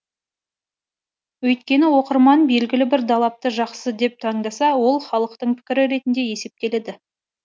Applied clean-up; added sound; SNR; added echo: none; none; none; none.